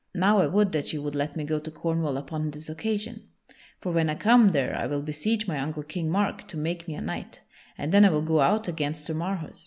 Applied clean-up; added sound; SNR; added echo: none; none; none; none.